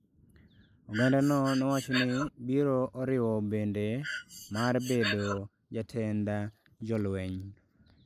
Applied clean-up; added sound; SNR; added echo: neural mask model Resemble Enhance denoiser.